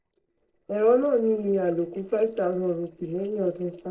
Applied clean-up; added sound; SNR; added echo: neural separator model SepFormer DNS4.